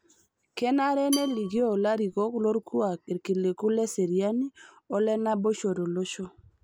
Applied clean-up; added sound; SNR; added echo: none; Dishes, pots, and pans / Glass / Bell; 13 dB; none.